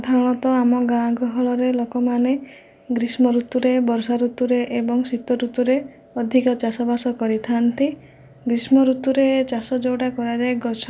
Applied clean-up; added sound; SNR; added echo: none; none; none; none.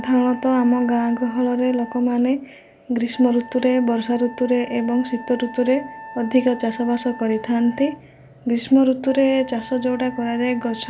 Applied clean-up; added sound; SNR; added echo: none; Wind instrument, woodwind instrument; 18 dB; none.